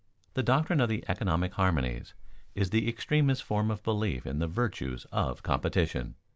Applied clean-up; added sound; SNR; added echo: none; none; none; none.